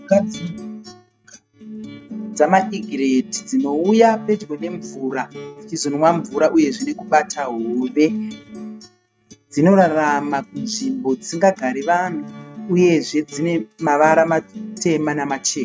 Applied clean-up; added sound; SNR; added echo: neural mask model RNNoise.